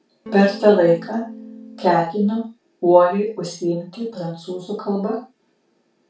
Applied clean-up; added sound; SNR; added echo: none; Electric guitar / Strum; 15 dB; reverberation time 0.3 s.